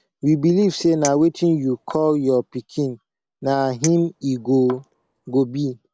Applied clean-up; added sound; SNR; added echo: none; Chink, clink; 17 dB; none.